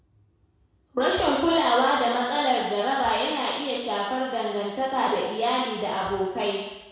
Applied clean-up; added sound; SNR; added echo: none; none; none; reverberation time 1.1 s.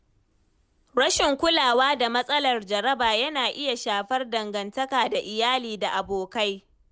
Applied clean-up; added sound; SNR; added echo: none; none; none; none.